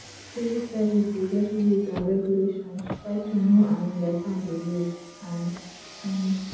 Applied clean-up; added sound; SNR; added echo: none; Car; 18 dB; reverberation time 0.8 s.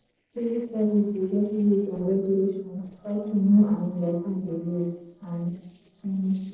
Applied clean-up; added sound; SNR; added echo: neural separator model SepFormer DNS4.